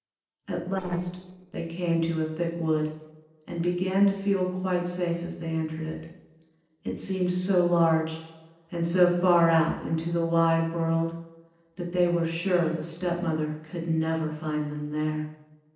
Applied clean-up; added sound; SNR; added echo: neural separator model SepFormer DNS4.